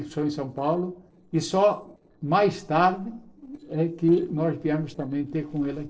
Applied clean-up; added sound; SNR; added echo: neural separator model SepFormer DNS4.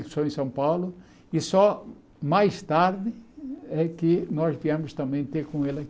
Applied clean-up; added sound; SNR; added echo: none; none; none; none.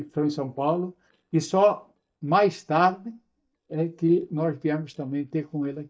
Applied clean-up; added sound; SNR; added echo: neural mask model DeepFilterNet 3.